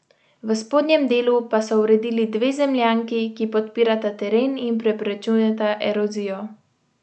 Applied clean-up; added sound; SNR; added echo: none; none; none; none.